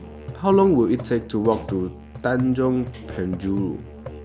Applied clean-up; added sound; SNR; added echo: none; Musical instrument; 13 dB; none.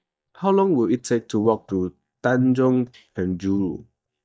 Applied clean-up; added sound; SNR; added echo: neural mask model DeepFilterNet 3.